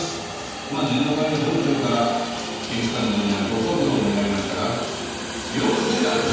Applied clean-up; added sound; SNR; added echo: none; Hiss; 8 dB; reverberation time 1.2 s.